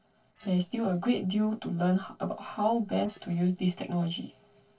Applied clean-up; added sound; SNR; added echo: neural separator model SepFormer DNS4.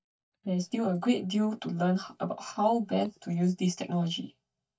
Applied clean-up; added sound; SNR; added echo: neural mask model DeepFilterNet 3.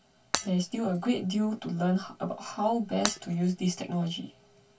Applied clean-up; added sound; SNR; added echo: none; Shatter; 8 dB; reverberation time 0.1 s.